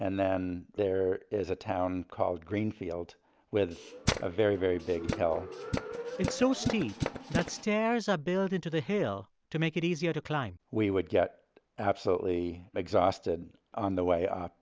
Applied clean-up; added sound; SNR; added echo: none; Tools; 5 dB; none.